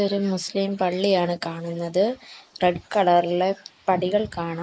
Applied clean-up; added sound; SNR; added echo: neural mask model Resemble Enhance denoiser.